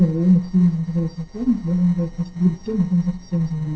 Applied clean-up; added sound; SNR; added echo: neural separator model SepFormer DNS4.